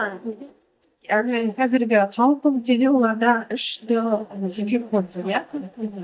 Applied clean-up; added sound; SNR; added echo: neural mask model DeepFilterNet 3.